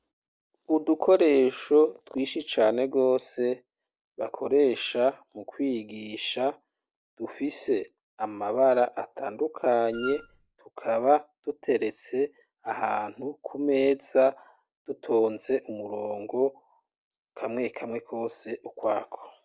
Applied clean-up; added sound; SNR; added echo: none; Wind instrument, woodwind instrument; 13 dB; none.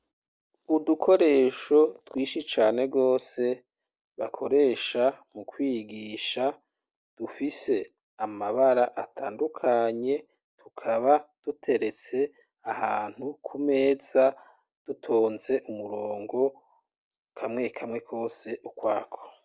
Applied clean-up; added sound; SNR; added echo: none; none; none; none.